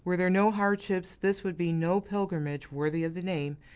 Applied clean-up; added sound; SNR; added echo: none; none; none; none.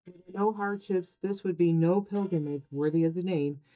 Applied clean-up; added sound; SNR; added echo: neural mask model DeepFilterNet 3.